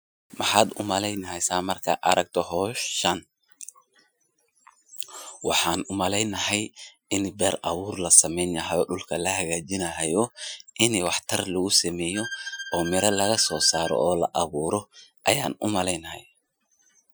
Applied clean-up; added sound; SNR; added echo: classical method Wiener filter.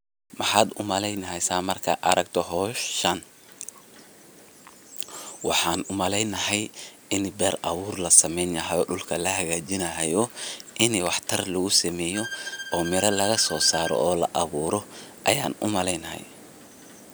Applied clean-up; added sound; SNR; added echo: none; Bowed string instrument; 11 dB; none.